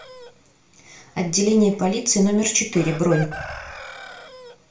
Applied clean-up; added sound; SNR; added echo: none; Chicken, rooster; 17 dB; reverberation time 0.4 s.